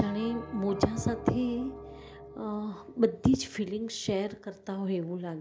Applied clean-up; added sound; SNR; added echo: none; Bell; 15 dB; none.